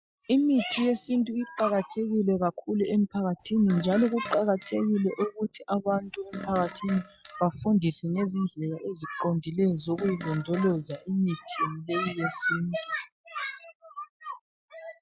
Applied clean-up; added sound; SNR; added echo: classical method log-MMSE.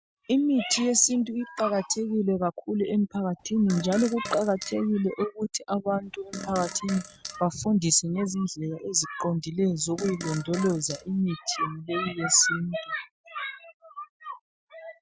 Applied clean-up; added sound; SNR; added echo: none; Fart; 14 dB; none.